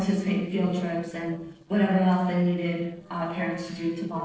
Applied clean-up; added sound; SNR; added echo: neural separator model SepFormer DNS4.